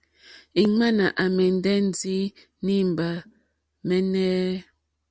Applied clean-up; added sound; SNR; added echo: none; none; none; none.